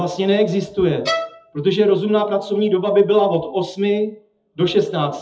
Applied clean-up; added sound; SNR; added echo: classical method WPE with log-MMSE.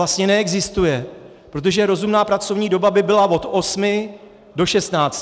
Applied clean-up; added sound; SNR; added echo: none; none; none; none.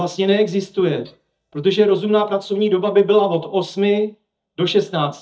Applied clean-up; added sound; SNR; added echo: neural mask model DeepFilterNet 3.